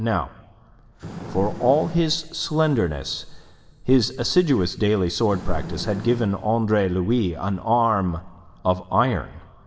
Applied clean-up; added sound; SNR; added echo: none; Fire; 17 dB; reverberation time 1.4 s.